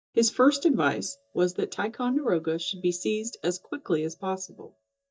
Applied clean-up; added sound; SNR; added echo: neural mask model DeepFilterNet 3.